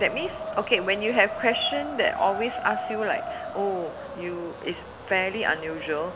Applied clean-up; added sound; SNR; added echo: none; Wind; 8 dB; none.